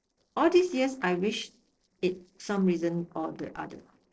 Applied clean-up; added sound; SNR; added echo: neural separator model SepFormer DNS4.